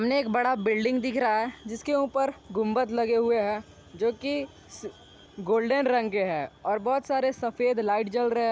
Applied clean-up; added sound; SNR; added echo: none; none; none; none.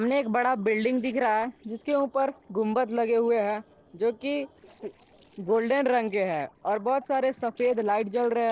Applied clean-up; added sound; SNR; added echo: neural separator model SepFormer DNS4.